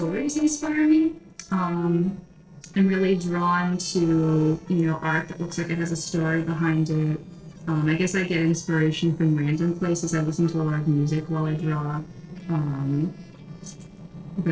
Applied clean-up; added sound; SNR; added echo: neural separator model SepFormer DNS4.